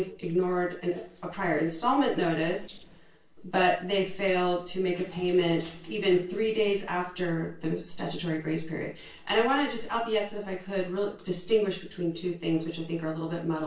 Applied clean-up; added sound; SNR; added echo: neural separator model SepFormer DNS4.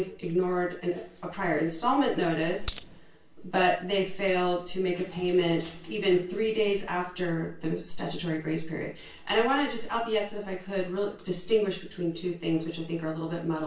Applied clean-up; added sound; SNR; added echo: none; Coin (dropping); 9 dB; reverberation time 0.3 s.